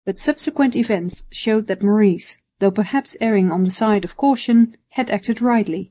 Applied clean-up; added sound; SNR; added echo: neural mask model DeepFilterNet 3.